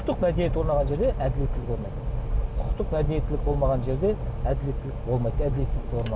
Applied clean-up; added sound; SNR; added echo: none; Mechanical fan; 20 dB; none.